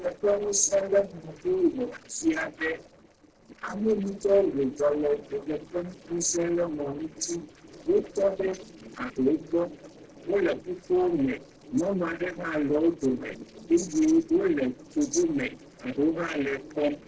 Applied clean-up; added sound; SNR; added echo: neural separator model SepFormer DNS4.